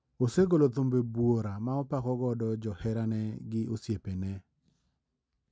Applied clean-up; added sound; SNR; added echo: none; none; none; none.